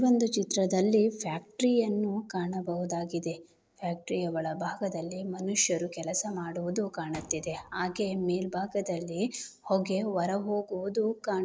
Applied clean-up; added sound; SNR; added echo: neural separator model SepFormer DNS4.